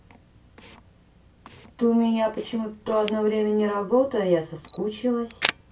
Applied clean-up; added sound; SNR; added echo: none; Camera; 12 dB; reverberation time 0.2 s.